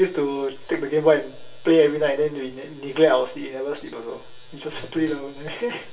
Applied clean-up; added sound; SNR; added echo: none; none; none; reverberation time 0.2 s.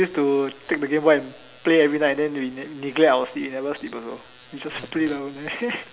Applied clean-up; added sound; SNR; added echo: none; none; none; none.